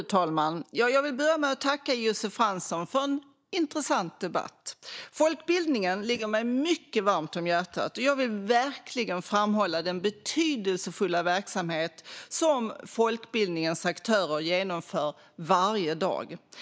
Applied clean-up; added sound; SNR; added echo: neural mask model DeepFilterNet 3.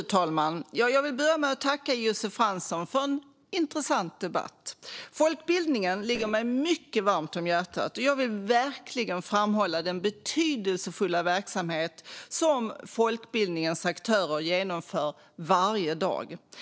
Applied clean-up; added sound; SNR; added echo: neural separator model SepFormer DNS4.